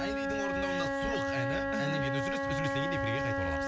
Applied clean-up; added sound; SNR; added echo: none; Wind instrument, woodwind instrument; -5 dB; none.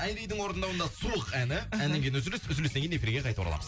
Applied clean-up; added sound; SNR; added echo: none; none; none; none.